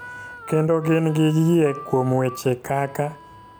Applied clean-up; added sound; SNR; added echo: none; Harmonica; 19 dB; none.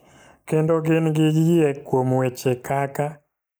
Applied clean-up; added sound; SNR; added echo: neural mask model Resemble Enhance denoiser.